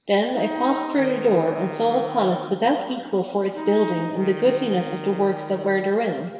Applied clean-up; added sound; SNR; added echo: none; Wind instrument, woodwind instrument; 12 dB; reverberation time 2.8 s.